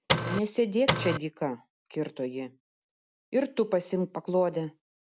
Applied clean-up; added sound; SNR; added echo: none; Printer; -5 dB; none.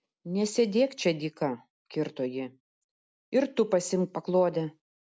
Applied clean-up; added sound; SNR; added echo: none; none; none; none.